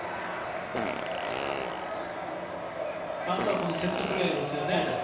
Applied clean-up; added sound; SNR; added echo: none; Fart; 6 dB; reverberation time 0.9 s.